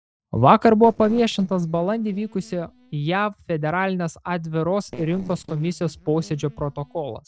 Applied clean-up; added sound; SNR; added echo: neural separator model SepFormer DNS4.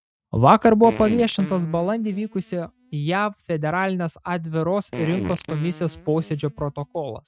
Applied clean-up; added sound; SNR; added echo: neural mask model RNNoise.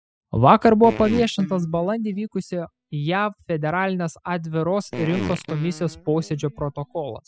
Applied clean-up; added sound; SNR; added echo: classical method spectral subtraction.